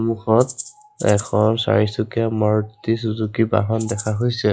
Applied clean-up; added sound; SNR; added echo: classical method log-MMSE.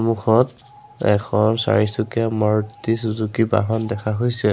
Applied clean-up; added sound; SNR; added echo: none; Rattle (instrument); 16 dB; none.